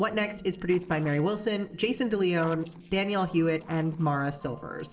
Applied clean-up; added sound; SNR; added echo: neural separator model SepFormer DNS4.